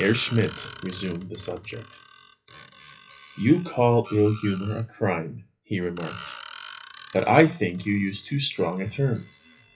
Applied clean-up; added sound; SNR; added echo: classical method WPE with log-MMSE.